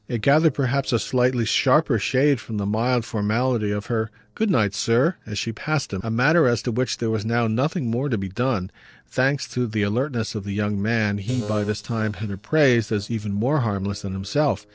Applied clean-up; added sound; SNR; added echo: neural separator model SepFormer DNS4.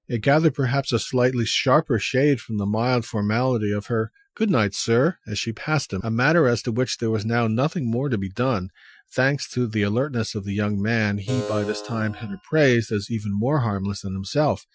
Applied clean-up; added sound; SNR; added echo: classical method Wiener filter.